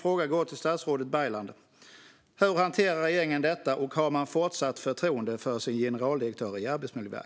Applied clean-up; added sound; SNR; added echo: none; none; none; none.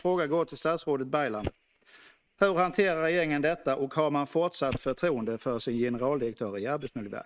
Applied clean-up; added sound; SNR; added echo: neural mask model RNNoise.